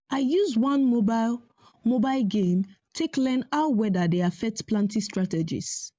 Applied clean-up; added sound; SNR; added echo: none; none; none; none.